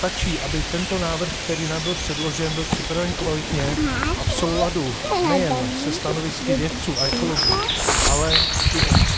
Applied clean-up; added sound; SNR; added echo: none; Bird vocalization, bird call, bird song; -4 dB; none.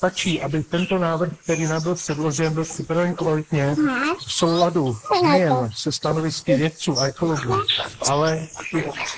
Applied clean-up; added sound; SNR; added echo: neural mask model Resemble Enhance denoiser.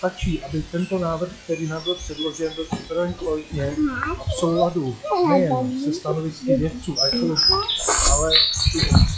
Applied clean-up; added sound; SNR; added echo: classical method log-MMSE.